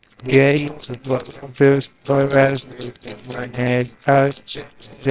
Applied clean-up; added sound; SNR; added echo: neural separator model SepFormer WHAMR!.